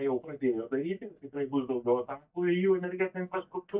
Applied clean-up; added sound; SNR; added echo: neural mask model DeepFilterNet 3.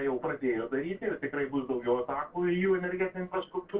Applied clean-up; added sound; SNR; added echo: neural separator model SepFormer DNS4.